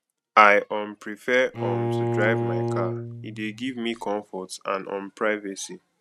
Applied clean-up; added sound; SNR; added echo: neural mask model RNNoise.